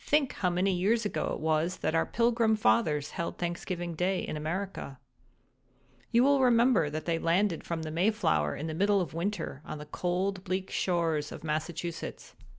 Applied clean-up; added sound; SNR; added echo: none; none; none; none.